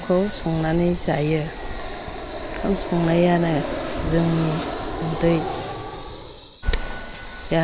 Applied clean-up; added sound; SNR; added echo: none; Fixed-wing aircraft, airplane; 6 dB; none.